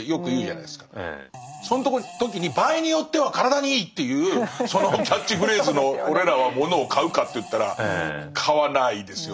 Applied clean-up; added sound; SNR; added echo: none; Fart; 18 dB; none.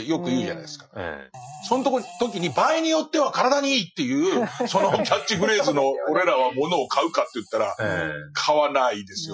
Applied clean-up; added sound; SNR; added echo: classical method Wiener filter.